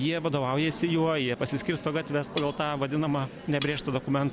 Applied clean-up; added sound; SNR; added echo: none; Cutlery, silverware; 14 dB; none.